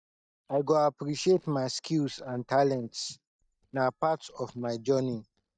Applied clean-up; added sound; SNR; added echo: neural mask model DeepFilterNet 3.